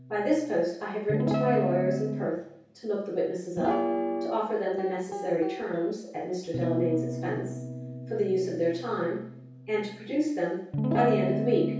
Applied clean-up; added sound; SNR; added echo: none; Guitar; 3 dB; reverberation time 0.6 s.